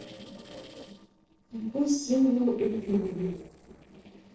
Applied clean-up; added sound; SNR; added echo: neural separator model SepFormer DNS4.